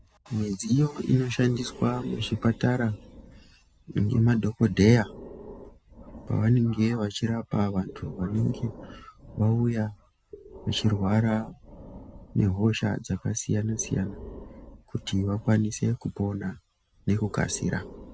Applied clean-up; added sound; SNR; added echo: none; Breathing; 19 dB; none.